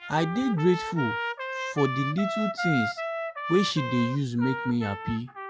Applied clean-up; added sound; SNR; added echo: classical method log-MMSE.